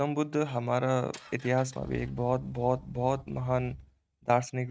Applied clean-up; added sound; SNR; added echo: neural mask model RNNoise.